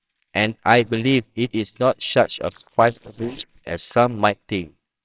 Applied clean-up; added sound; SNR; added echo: neural separator model SepFormer WHAMR!.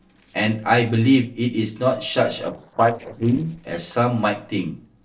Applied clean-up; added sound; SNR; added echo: neural separator model SepFormer DNS4.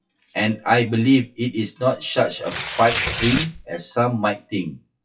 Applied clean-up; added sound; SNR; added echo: classical method WPE with log-MMSE.